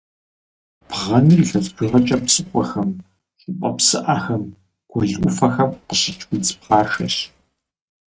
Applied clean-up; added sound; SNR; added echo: neural mask model RNNoise.